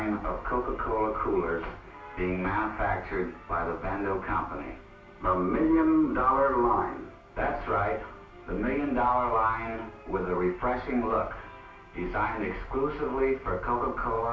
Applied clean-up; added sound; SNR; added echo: none; none; none; reverberation time 0.3 s.